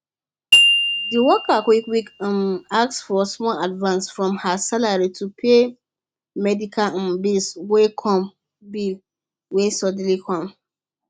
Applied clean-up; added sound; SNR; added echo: none; Glockenspiel; 1 dB; none.